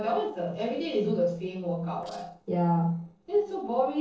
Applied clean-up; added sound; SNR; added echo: neural separator model SepFormer DNS4.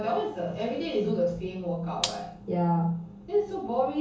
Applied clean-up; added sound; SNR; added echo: none; Gunshot, gunfire; 9 dB; reverberation time 0.8 s.